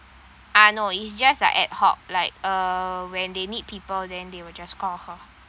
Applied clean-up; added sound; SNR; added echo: none; none; none; none.